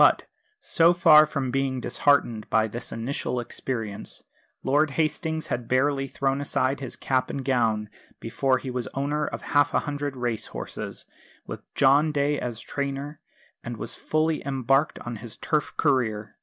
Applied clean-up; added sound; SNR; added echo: none; none; none; none.